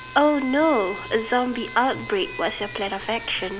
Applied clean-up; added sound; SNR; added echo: none; Alarm; 14 dB; none.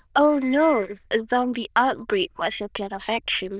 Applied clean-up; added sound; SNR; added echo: neural diffusion model UNIVERSE++.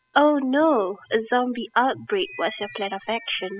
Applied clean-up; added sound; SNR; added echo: classical method spectral subtraction.